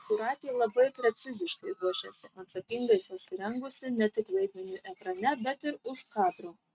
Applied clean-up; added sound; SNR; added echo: neural mask model RNNoise.